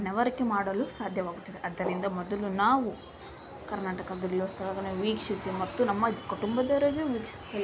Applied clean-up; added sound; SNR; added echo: none; none; none; none.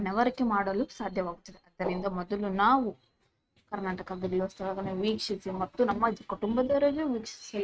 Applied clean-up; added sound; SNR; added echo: neural mask model RNNoise.